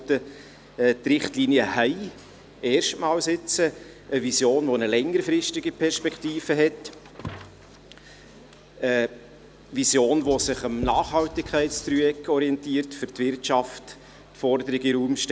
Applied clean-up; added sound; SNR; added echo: none; Writing; 15 dB; none.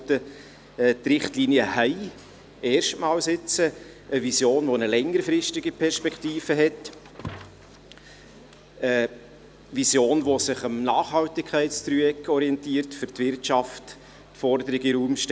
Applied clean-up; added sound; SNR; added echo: none; none; none; none.